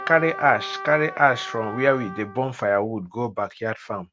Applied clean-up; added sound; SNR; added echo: none; Trumpet; 14 dB; none.